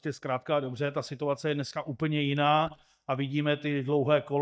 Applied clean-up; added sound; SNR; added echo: neural mask model DeepFilterNet 3.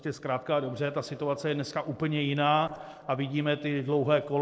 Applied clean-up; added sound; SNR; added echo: neural separator model SepFormer DNS4.